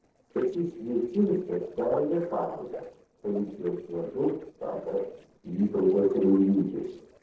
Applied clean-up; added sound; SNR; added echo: neural separator model SepFormer DNS4.